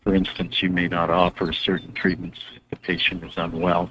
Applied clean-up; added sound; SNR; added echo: neural mask model RNNoise.